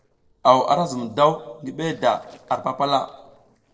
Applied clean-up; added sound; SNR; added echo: neural separator model SepFormer DNS4.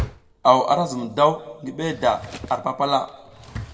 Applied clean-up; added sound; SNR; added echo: none; Drawer open or close; 15 dB; reverberation time 1.0 s.